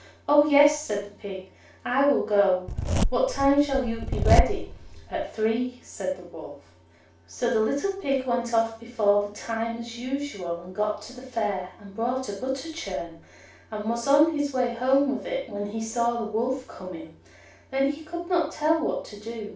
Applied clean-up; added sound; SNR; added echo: none; Zipper (clothing); -1 dB; reverberation time 0.3 s.